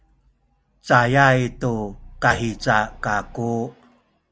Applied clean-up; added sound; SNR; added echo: none; Thump, thud + Idling / Car; 17 dB; none.